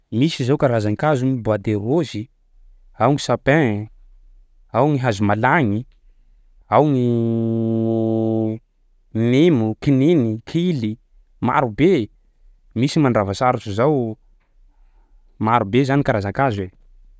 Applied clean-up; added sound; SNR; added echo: none; none; none; none.